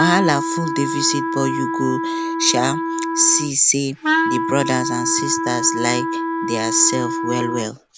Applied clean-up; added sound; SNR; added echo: none; Wind instrument, woodwind instrument; 2 dB; none.